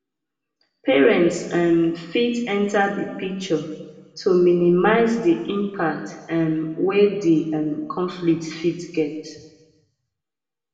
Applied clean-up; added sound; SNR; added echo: none; none; none; reverberation time 1.2 s.